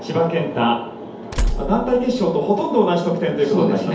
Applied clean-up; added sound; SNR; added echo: none; Tools; 7 dB; reverberation time 2.2 s.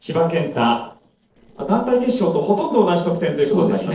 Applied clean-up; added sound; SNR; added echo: neural separator model SepFormer DNS4.